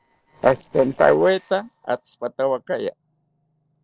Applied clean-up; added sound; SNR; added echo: neural separator model SepFormer DNS4.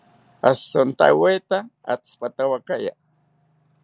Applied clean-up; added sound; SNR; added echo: none; none; none; none.